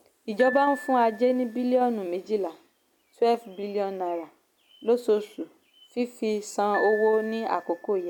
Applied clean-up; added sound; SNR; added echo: none; Piano; 16 dB; none.